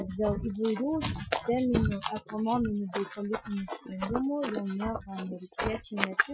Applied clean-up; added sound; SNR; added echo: classical method Wiener filter.